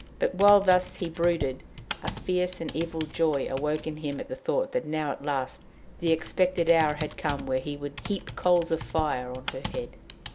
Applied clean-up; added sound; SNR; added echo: none; Computer keyboard; 12 dB; none.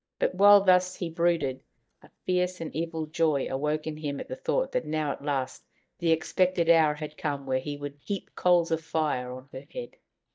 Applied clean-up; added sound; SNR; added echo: neural mask model DeepFilterNet 3.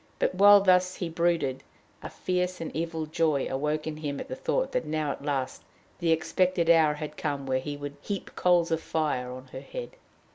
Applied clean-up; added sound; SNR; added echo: none; none; none; none.